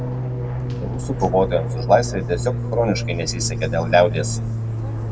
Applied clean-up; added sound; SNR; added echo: none; Fixed-wing aircraft, airplane; 2 dB; reverberation time 0.9 s.